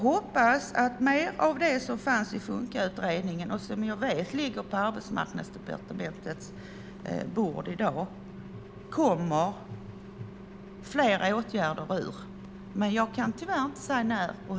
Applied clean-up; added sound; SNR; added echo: none; Engine; 15 dB; none.